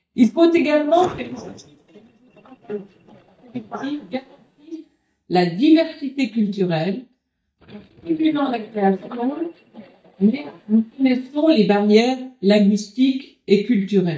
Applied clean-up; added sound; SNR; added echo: neural mask model DeepFilterNet 3.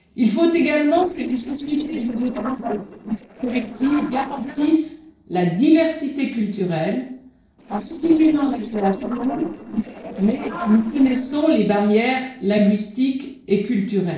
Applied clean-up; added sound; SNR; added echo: neural separator model SepFormer DNS4.